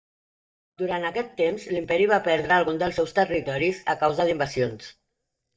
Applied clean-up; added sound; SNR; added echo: neural mask model DeepFilterNet 3.